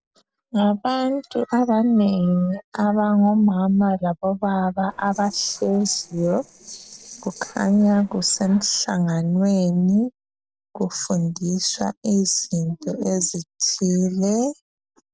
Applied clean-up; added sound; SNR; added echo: neural separator model SepFormer DNS4.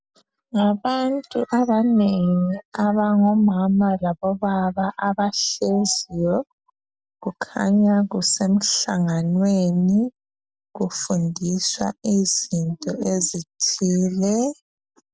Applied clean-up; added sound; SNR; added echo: none; none; none; none.